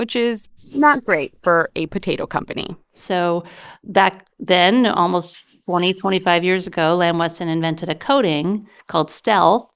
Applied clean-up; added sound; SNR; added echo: neural mask model Resemble Enhance denoiser.